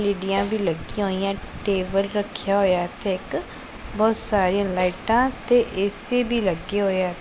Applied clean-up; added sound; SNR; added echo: none; Snare drum; 18 dB; none.